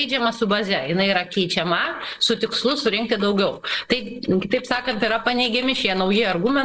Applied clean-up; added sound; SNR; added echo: neural mask model Resemble Enhance denoiser.